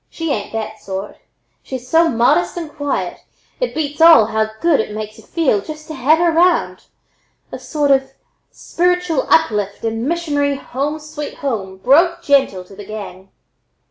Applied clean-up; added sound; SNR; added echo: none; none; none; none.